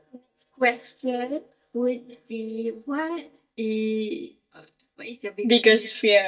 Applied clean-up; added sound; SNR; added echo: neural mask model DeepFilterNet 3.